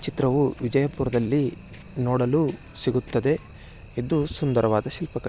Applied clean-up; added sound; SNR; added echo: none; none; none; none.